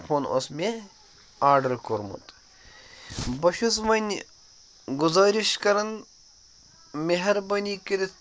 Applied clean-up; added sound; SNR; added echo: none; none; none; none.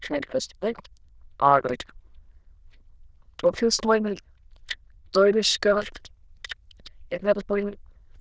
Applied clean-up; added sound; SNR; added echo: neural diffusion model UNIVERSE++.